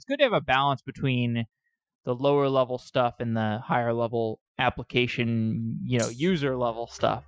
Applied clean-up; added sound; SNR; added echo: classical method Wiener filter.